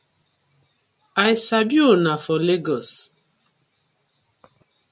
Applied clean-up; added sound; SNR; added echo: none; none; none; none.